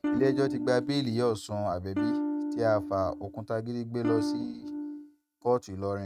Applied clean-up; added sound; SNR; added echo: neural mask model RNNoise.